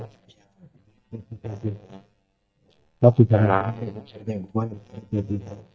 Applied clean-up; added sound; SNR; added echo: neural mask model DeepFilterNet 3.